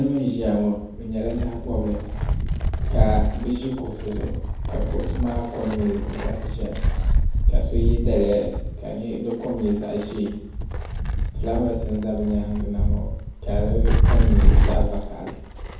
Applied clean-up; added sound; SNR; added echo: none; Wind; -5 dB; reverberation time 0.9 s.